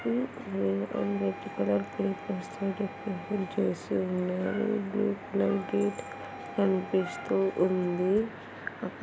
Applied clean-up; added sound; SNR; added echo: none; Wind instrument, woodwind instrument; 18 dB; none.